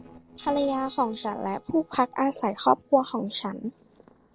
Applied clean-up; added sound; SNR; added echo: neural separator model SepFormer DNS4.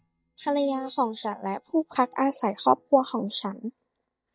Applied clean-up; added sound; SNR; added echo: neural mask model DeepFilterNet 3.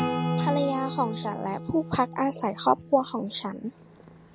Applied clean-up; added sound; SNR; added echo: none; Acoustic guitar / Strum; 5 dB; none.